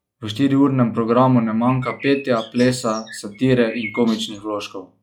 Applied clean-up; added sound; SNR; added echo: classical method log-MMSE.